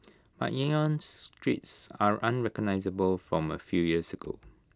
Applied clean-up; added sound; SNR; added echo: none; none; none; none.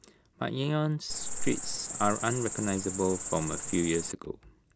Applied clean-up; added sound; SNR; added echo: none; Cricket; 2 dB; none.